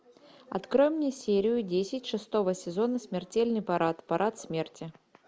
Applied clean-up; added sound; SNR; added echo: none; none; none; none.